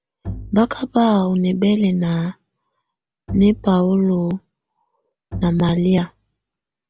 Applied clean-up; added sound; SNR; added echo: none; Bowed string instrument; 15 dB; none.